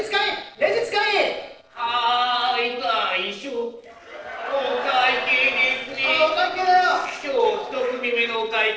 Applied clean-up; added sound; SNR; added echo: neural separator model SepFormer DNS4.